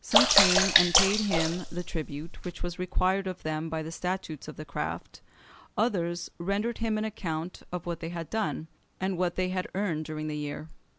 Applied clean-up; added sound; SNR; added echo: none; Sink (filling or washing) / Water / Splash, splatter; -4 dB; none.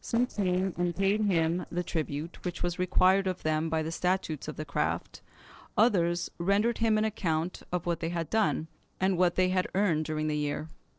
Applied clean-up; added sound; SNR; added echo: neural separator model SepFormer DNS4.